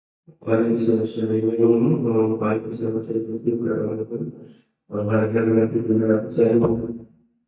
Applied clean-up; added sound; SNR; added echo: neural mask model DeepFilterNet 3.